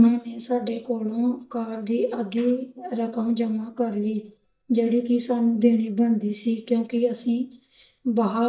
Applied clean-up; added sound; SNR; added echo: neural mask model DeepFilterNet 3.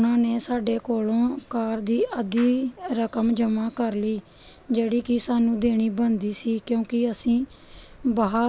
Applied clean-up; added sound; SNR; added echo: none; none; none; none.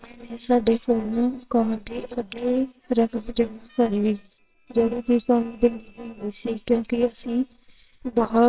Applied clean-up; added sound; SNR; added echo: neural separator model SepFormer WHAMR!.